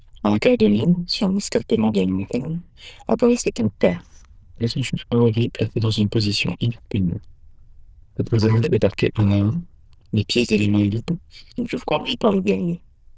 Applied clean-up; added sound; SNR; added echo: neural diffusion model UNIVERSE++.